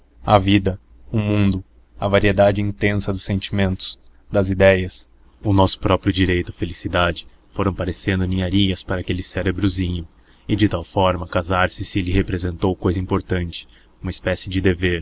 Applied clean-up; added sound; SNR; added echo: none; none; none; none.